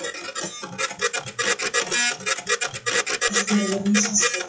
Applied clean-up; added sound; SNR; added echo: classical method WPE with log-MMSE.